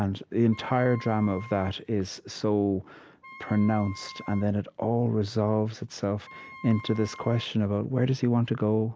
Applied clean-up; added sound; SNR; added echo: none; Wind instrument, woodwind instrument; 19 dB; none.